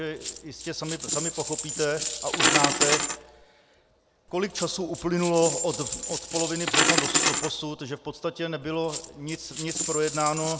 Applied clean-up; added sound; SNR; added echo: none; Coin (dropping); -1 dB; none.